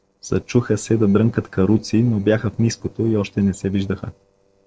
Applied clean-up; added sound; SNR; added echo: neural separator model SepFormer DNS4.